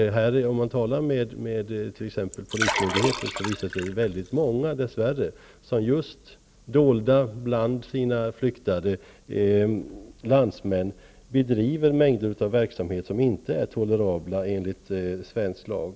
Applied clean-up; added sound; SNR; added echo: none; Liquid; 6 dB; none.